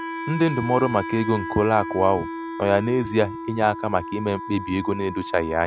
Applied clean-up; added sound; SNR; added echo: none; Wind instrument, woodwind instrument; 9 dB; none.